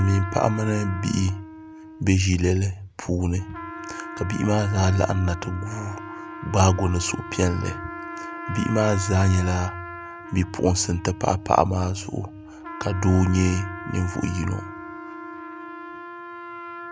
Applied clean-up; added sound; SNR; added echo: none; Wind instrument, woodwind instrument + Trumpet; 13 dB; none.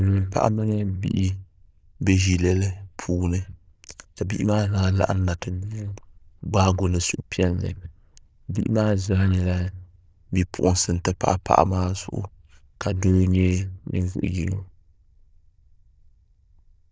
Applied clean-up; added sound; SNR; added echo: neural diffusion model UNIVERSE++.